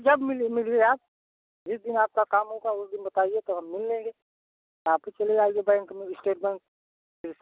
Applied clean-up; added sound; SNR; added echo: none; none; none; none.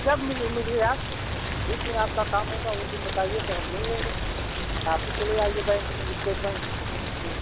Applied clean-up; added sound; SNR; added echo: none; Rain; 1 dB; none.